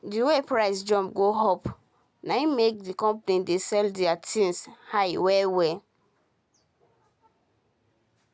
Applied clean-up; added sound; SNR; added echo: none; none; none; none.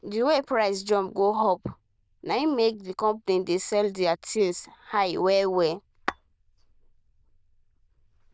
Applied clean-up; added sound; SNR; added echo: neural diffusion model UNIVERSE++.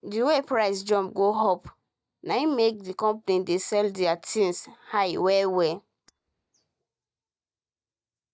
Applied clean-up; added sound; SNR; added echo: neural mask model DeepFilterNet 3.